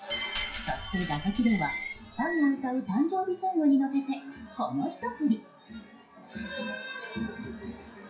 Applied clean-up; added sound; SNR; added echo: classical method WPE with log-MMSE.